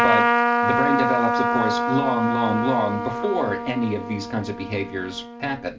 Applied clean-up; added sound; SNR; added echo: none; Trumpet; -2 dB; reverberation time 0.2 s.